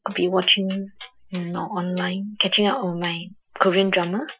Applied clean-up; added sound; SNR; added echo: classical method Wiener filter.